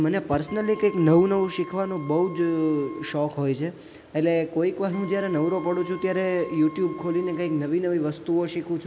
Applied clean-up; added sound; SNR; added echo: none; Wind instrument, woodwind instrument; 20 dB; none.